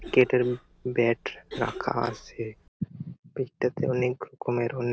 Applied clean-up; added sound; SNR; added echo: none; Cough; 19 dB; none.